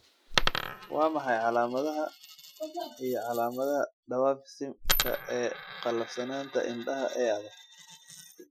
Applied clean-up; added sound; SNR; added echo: classical method Wiener filter.